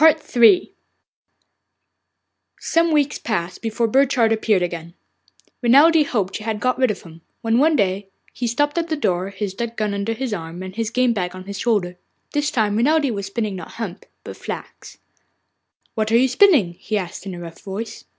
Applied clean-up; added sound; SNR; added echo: none; none; none; none.